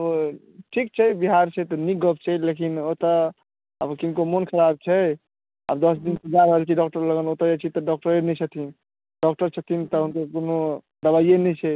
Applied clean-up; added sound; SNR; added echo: none; none; none; none.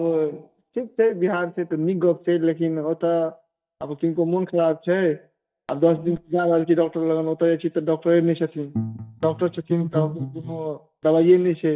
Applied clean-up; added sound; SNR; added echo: neural mask model DeepFilterNet 3.